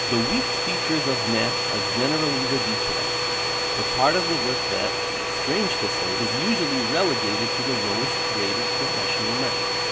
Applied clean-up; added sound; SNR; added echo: none; Domestic sounds, home sounds; -4 dB; none.